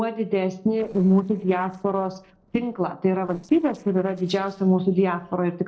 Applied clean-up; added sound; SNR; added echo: neural separator model SepFormer DNS4.